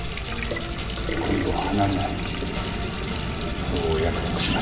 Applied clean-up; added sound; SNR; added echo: none; Water tap, faucet; 6 dB; reverberation time 2.0 s.